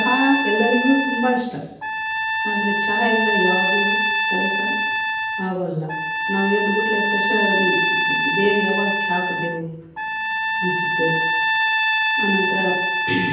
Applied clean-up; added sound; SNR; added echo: none; Trumpet; -3 dB; reverberation time 0.9 s.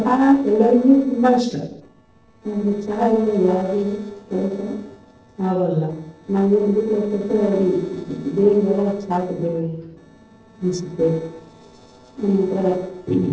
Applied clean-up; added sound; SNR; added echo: neural separator model SepFormer DNS4.